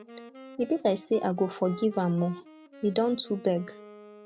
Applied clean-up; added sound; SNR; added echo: none; Wind instrument, woodwind instrument; 17 dB; none.